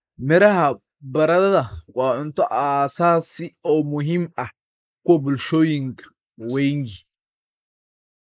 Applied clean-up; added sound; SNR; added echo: neural mask model Resemble Enhance denoiser.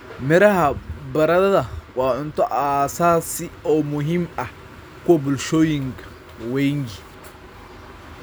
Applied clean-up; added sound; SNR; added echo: none; none; none; none.